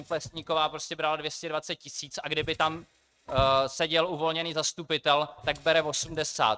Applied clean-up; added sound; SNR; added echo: neural mask model RNNoise.